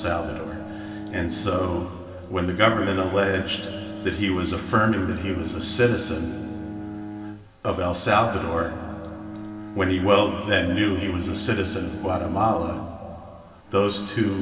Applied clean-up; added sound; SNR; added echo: none; Bowed string instrument; 12 dB; reverberation time 2.5 s.